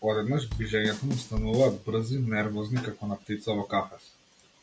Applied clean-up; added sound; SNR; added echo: none; Bass drum / Snare drum / Drum kit; 8 dB; none.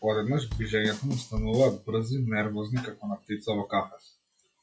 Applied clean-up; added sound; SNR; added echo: classical method log-MMSE.